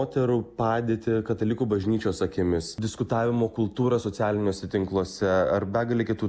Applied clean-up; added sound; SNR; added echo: none; none; none; none.